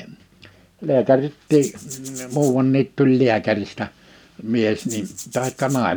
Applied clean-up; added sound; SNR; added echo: none; Rattle (instrument); 16 dB; none.